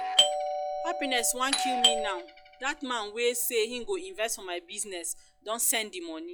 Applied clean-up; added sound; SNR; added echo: classical method log-MMSE.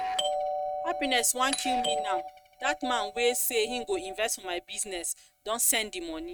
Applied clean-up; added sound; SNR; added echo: neural mask model RNNoise.